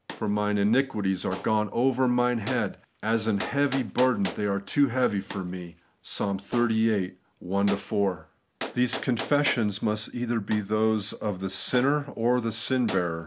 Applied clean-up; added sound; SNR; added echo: none; Gunshot, gunfire; 15 dB; none.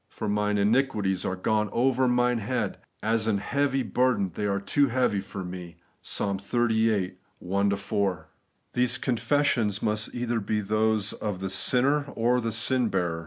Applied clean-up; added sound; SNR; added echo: none; none; none; none.